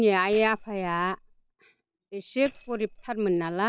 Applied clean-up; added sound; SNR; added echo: neural separator model SepFormer DNS4.